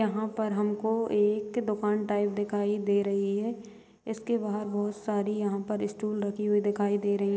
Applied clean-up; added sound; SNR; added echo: none; none; none; none.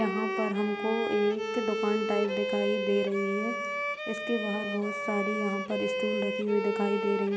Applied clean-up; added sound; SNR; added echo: none; Bowed string instrument; 2 dB; none.